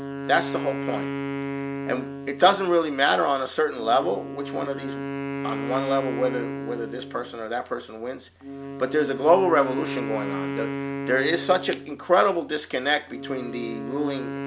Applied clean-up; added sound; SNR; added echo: none; Wind instrument, woodwind instrument; 7 dB; none.